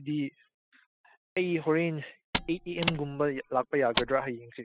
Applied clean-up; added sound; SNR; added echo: classical method spectral subtraction.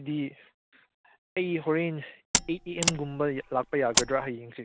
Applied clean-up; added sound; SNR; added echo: none; Mechanisms; -1 dB; none.